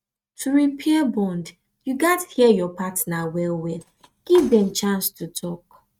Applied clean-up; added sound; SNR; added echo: neural mask model RNNoise.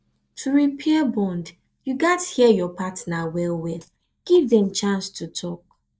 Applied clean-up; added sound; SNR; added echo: neural mask model DeepFilterNet 3.